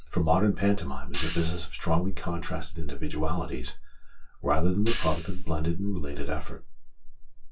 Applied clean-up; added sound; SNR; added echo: none; Hi-hat; 19 dB; reverberation time 0.2 s.